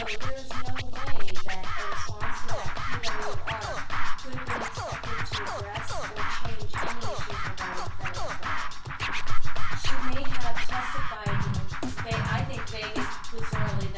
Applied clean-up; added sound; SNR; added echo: none; Scratching (performance technique); 11 dB; reverberation time 0.2 s.